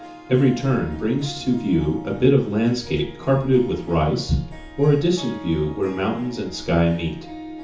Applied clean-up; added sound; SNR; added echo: none; Harp; 17 dB; reverberation time 0.6 s.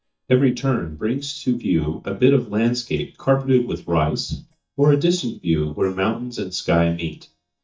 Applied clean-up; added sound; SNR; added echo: neural mask model DeepFilterNet 3.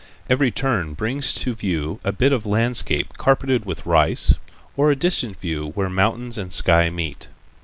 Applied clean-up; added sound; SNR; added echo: none; none; none; none.